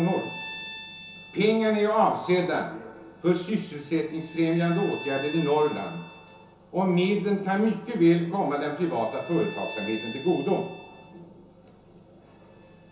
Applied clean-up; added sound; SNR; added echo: none; Bowed string instrument; 17 dB; reverberation time 0.7 s.